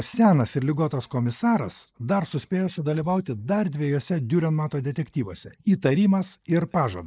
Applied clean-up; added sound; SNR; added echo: neural mask model Resemble Enhance denoiser.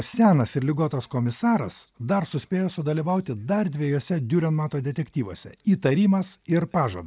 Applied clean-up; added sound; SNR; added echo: none; none; none; none.